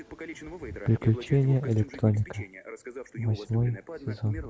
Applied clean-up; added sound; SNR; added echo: none; none; none; none.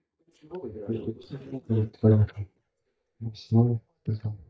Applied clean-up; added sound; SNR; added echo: neural mask model DeepFilterNet 3.